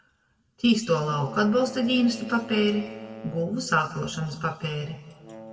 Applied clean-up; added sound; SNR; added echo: none; Wind instrument, woodwind instrument; 18 dB; reverberation time 1.5 s.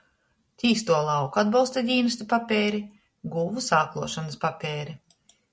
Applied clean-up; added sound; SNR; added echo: none; none; none; none.